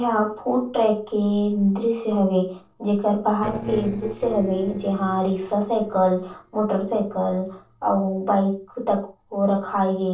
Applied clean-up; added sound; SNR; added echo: neural separator model SepFormer DNS4.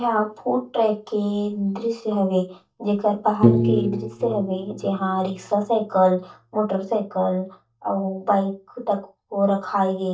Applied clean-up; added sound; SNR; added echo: neural mask model DeepFilterNet 3.